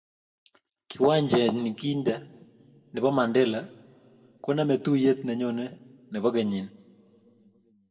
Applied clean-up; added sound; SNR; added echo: none; none; none; reverberation time 1.1 s.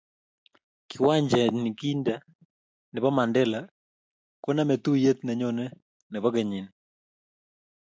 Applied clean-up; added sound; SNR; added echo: none; none; none; none.